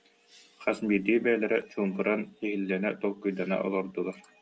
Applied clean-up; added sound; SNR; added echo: none; none; none; none.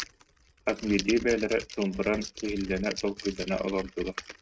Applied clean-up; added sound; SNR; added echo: neural mask model RNNoise.